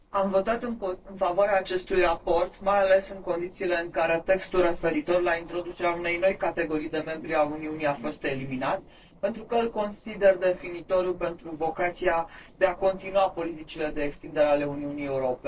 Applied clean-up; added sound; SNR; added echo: neural separator model SepFormer DNS4.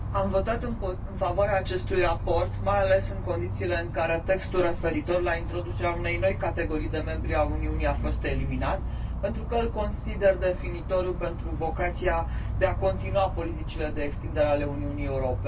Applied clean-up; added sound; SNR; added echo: none; Insect; 3 dB; reverberation time 0.1 s.